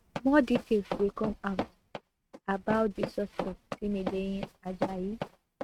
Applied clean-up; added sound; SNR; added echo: neural mask model RNNoise.